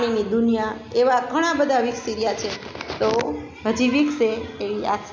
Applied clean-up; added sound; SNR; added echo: none; none; none; none.